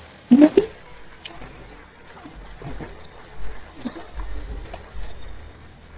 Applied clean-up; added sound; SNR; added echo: neural mask model DeepFilterNet 3.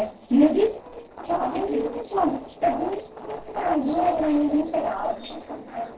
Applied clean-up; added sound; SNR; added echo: neural separator model SepFormer DNS4.